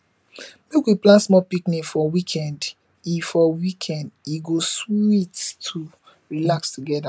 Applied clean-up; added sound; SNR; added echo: none; none; none; none.